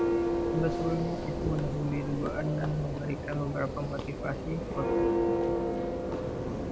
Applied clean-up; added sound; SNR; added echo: none; Church bell; -3 dB; none.